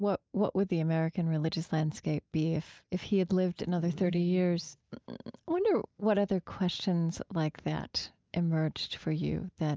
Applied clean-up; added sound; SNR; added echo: neural mask model DeepFilterNet 3.